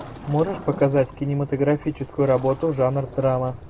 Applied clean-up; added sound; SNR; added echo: none; Waves, surf; 18 dB; none.